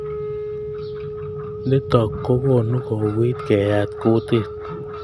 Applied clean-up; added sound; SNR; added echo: none; Wind instrument, woodwind instrument; 9 dB; none.